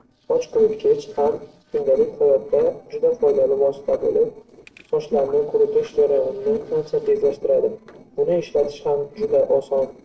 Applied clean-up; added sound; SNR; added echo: neural separator model SepFormer DNS4.